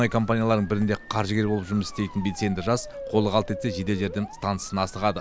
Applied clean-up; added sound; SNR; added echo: none; Rain; 18 dB; none.